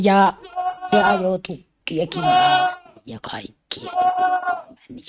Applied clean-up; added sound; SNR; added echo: neural mask model RNNoise.